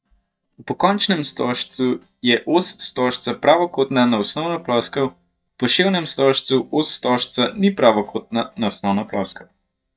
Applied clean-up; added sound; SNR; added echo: neural mask model DeepFilterNet 3.